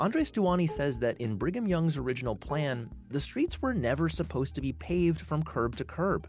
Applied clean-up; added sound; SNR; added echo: none; Dishes, pots, and pans; 18 dB; none.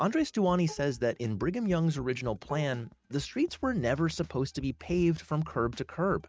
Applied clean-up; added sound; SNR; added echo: neural mask model RNNoise.